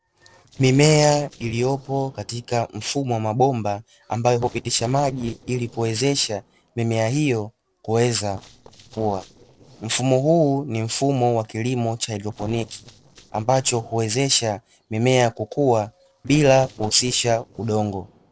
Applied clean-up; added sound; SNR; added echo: neural separator model SepFormer DNS4.